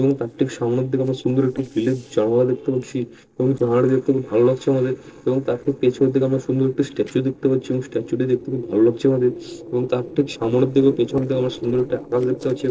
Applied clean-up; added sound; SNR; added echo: neural separator model SepFormer DNS4.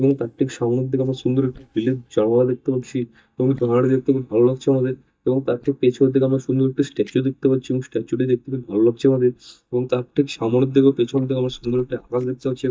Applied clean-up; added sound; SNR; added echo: neural mask model DeepFilterNet 3.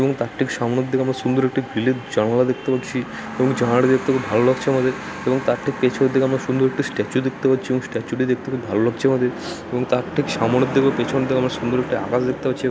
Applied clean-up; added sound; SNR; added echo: none; none; none; none.